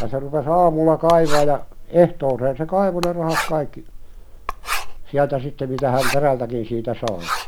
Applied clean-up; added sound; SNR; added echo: none; Writing; 5 dB; none.